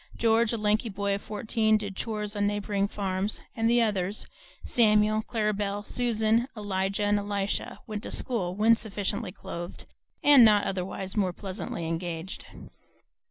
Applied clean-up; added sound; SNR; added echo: none; none; none; none.